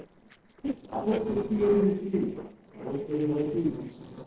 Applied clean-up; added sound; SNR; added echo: neural separator model SepFormer DNS4.